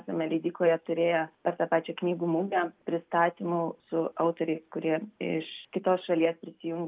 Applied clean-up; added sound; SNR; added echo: none; none; none; none.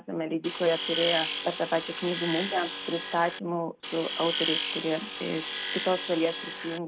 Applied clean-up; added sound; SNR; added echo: none; Tools; 4 dB; none.